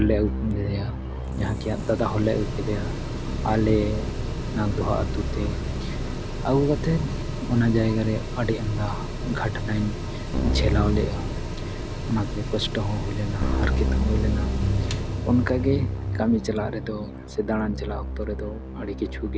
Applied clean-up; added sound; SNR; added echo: none; Keyboard (musical) + Mechanical fan; 1 dB; none.